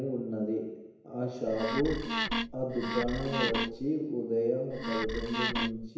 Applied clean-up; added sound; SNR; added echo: none; Wood; 1 dB; reverberation time 1.0 s.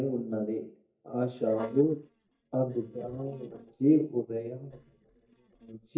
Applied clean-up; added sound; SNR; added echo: neural mask model DeepFilterNet 3.